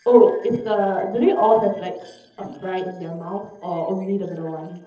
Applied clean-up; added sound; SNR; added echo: neural separator model SepFormer DNS4.